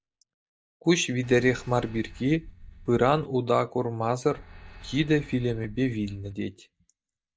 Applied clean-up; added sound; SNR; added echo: neural mask model DeepFilterNet 3.